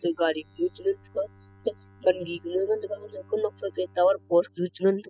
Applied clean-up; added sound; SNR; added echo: classical method spectral subtraction.